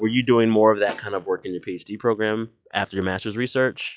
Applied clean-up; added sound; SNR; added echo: classical method log-MMSE.